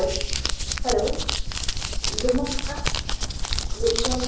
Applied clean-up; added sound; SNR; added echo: none; Crumpling, crinkling; -3 dB; reverberation time 0.7 s.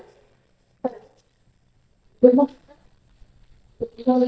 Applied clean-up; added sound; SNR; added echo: neural mask model DeepFilterNet 3.